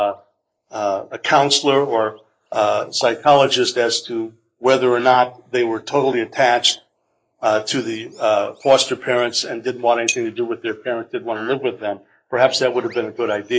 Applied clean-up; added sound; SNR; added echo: neural mask model Resemble Enhance denoiser.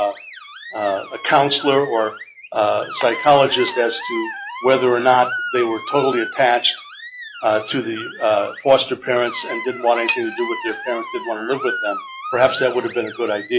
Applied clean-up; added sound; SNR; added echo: classical method log-MMSE.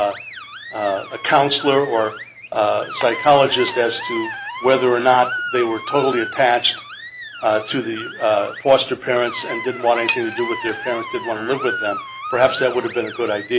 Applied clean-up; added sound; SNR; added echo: none; Screech + Shatter; 10 dB; none.